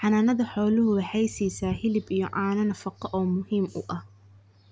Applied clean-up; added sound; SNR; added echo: none; none; none; none.